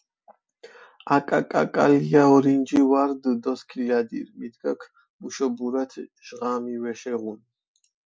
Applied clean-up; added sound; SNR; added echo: none; none; none; none.